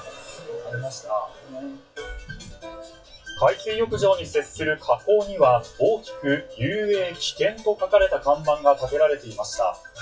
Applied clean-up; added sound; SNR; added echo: classical method WPE with log-MMSE.